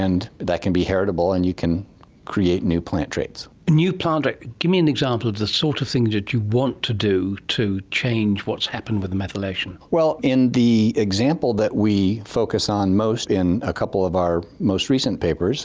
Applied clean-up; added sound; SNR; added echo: none; none; none; none.